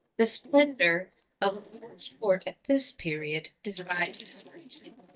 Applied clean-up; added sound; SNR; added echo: neural mask model DeepFilterNet 3.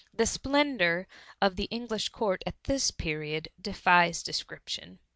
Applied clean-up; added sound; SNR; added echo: none; none; none; none.